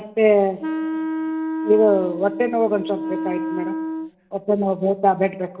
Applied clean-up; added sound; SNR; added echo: none; Wind instrument, woodwind instrument; 5 dB; reverberation time 2.0 s.